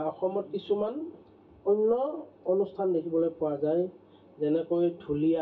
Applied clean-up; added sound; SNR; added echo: none; none; none; reverberation time 0.2 s.